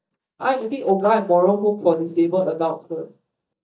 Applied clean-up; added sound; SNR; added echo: neural mask model DeepFilterNet 3.